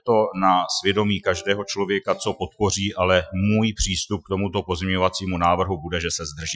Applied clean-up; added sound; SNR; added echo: classical method Wiener filter.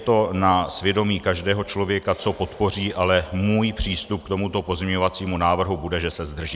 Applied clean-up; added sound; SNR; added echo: none; none; none; none.